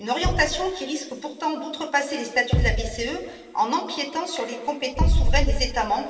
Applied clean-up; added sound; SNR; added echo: none; Thump, thud; -1 dB; reverberation time 2.6 s.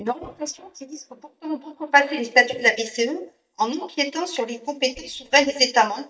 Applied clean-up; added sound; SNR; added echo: neural mask model DeepFilterNet 3.